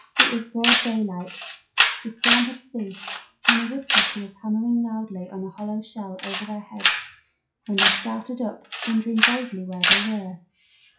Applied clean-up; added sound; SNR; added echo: classical method WPE with log-MMSE.